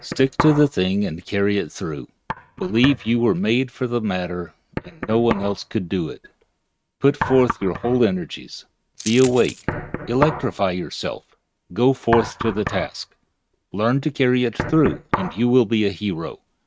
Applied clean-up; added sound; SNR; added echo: neural mask model RNNoise.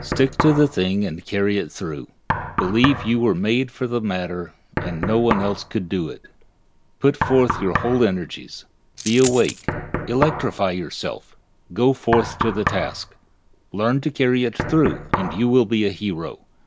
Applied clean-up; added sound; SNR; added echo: none; Coin (dropping) + Knock; 8 dB; none.